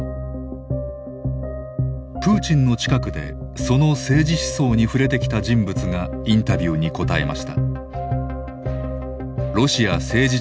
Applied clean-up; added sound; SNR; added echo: none; none; none; none.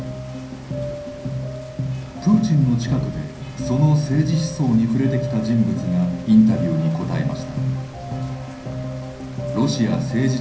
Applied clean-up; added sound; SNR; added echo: none; Rain; 19 dB; reverberation time 0.6 s.